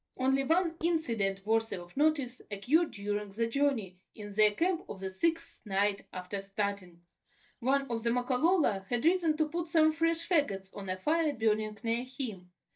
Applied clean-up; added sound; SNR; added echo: neural mask model DeepFilterNet 3.